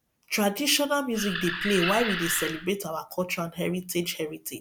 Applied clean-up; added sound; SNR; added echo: none; Animal; 3 dB; none.